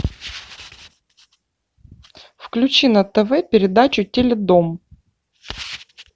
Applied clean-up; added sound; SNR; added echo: none; none; none; none.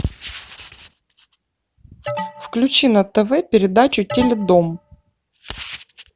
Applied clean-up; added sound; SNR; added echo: none; Alarm; 11 dB; none.